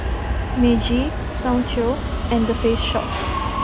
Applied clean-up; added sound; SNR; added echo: none; Subway, metro, underground; 1 dB; none.